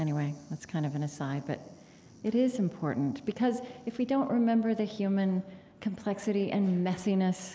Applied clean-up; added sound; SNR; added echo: none; none; none; none.